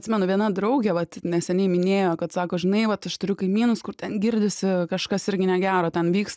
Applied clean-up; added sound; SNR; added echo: none; none; none; none.